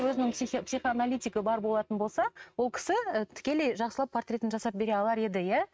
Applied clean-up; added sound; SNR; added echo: neural mask model RNNoise.